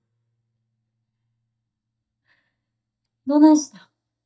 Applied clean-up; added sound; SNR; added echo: neural mask model DeepFilterNet 3.